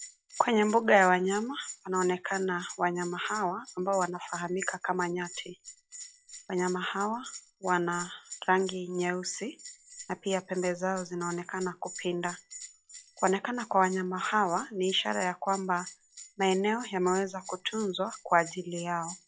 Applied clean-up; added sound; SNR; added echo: classical method log-MMSE.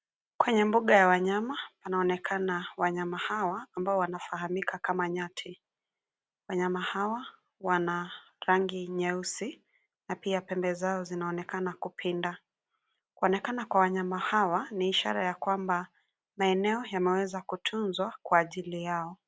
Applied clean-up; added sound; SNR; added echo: none; none; none; none.